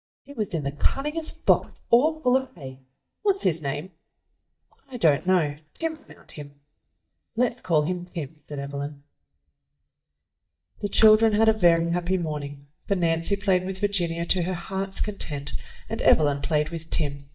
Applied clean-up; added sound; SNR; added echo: neural mask model DeepFilterNet 3.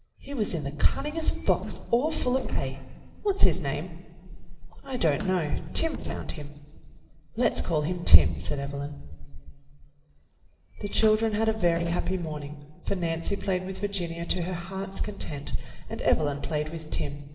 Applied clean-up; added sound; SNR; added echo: neural separator model SepFormer DNS4.